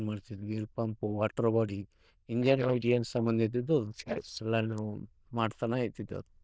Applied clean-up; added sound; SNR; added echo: neural diffusion model UNIVERSE++.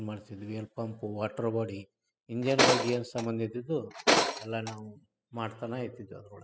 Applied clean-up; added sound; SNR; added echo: classical method spectral subtraction.